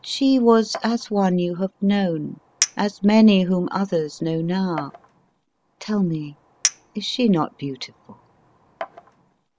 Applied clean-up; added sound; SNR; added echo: none; Chink, clink; 13 dB; none.